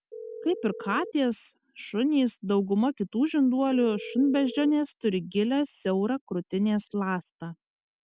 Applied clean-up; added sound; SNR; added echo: none; Telephone; 12 dB; none.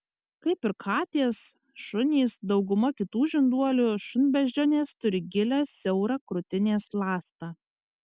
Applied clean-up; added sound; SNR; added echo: none; none; none; none.